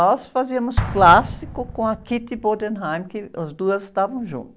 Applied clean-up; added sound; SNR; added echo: none; Explosion; 11 dB; none.